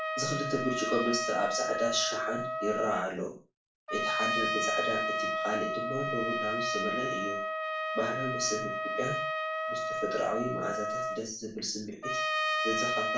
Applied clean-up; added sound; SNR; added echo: none; Trumpet; -2 dB; reverberation time 0.3 s.